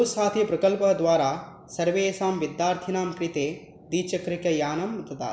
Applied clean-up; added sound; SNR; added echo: none; none; none; none.